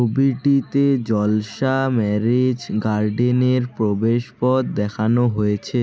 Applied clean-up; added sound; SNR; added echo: none; none; none; none.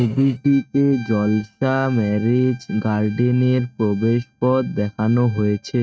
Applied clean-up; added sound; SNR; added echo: neural mask model RNNoise.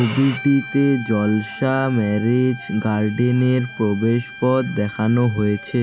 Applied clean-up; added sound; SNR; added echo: none; Bowed string instrument; 15 dB; none.